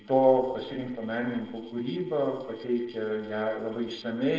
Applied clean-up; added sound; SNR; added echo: neural separator model SepFormer DNS4.